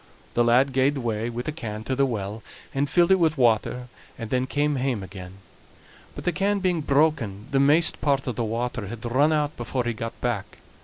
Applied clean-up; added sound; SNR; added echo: neural mask model Resemble Enhance denoiser.